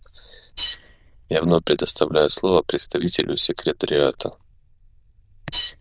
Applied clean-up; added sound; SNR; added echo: neural diffusion model UNIVERSE++.